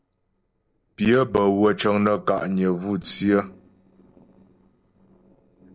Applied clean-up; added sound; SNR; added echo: neural separator model SepFormer DNS4.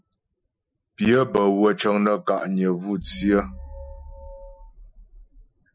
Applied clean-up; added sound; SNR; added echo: classical method Wiener filter.